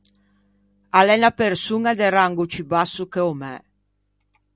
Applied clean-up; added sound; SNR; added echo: none; none; none; none.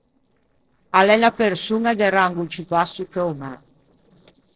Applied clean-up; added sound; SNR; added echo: neural separator model SepFormer DNS4.